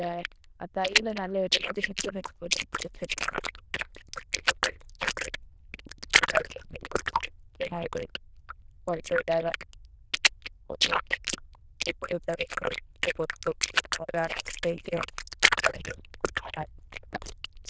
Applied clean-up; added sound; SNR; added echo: neural diffusion model UNIVERSE++.